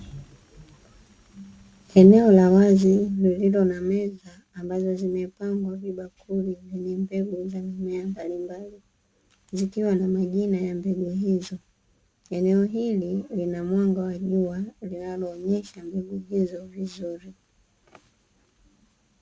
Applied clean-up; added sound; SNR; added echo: none; none; none; none.